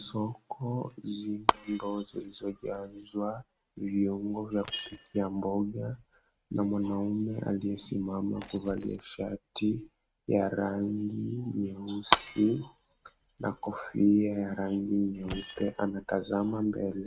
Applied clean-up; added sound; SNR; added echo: neural mask model RNNoise.